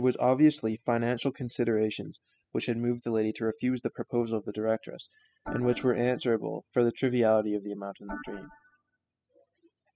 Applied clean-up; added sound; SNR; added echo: classical method spectral subtraction.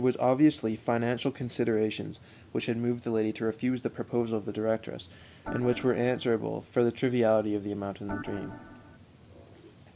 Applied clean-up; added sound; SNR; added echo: none; Organ; 11 dB; none.